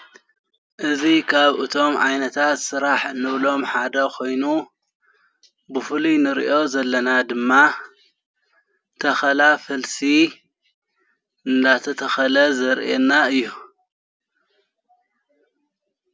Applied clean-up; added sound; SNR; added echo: none; none; none; none.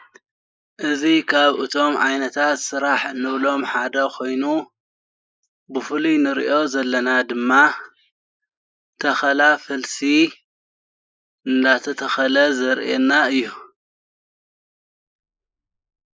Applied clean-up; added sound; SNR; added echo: neural mask model Resemble Enhance denoiser.